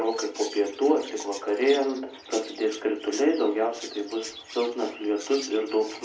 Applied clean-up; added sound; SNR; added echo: none; Chirp, tweet; 15 dB; reverberation time 0.4 s.